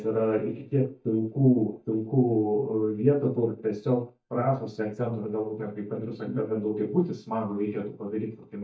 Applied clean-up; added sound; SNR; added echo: neural mask model DeepFilterNet 3.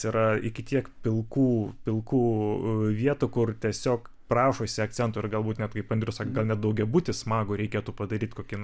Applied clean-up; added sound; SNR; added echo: none; none; none; none.